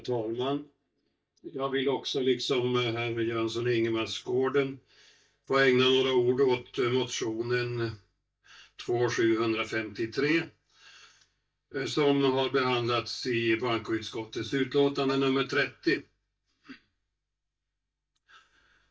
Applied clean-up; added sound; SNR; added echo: neural mask model DeepFilterNet 3.